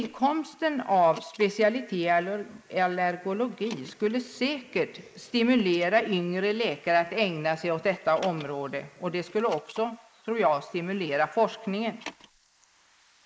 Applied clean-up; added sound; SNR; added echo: neural mask model Resemble Enhance denoiser.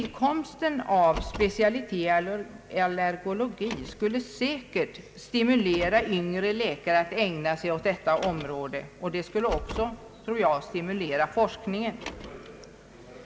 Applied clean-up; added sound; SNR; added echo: none; Car; 17 dB; none.